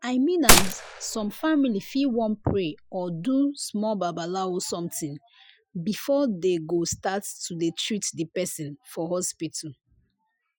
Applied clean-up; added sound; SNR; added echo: classical method Wiener filter.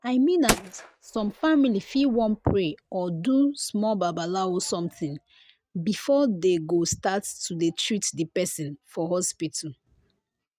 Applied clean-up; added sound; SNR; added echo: neural mask model RNNoise.